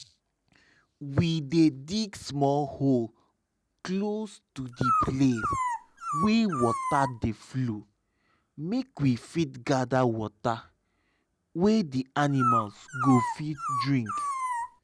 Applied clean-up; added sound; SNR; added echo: none; Dog; 2 dB; none.